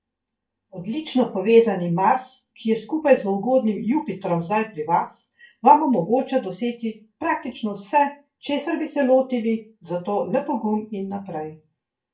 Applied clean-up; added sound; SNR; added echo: none; none; none; reverberation time 0.2 s.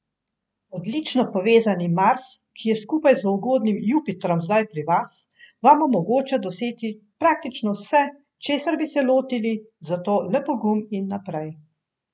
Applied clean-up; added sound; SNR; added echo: none; none; none; none.